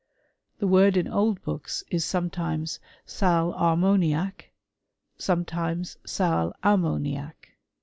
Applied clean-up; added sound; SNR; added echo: none; none; none; none.